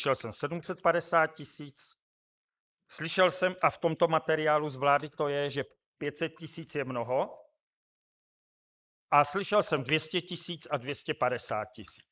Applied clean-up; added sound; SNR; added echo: neural mask model Resemble Enhance denoiser.